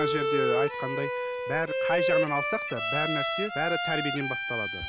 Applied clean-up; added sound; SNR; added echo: none; Bowed string instrument; -3 dB; none.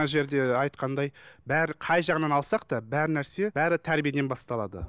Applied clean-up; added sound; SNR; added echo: none; none; none; none.